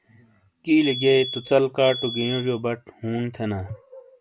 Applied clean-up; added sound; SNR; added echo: none; Alarm; 9 dB; none.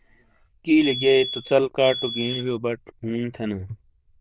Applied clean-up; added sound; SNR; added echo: neural diffusion model UNIVERSE++.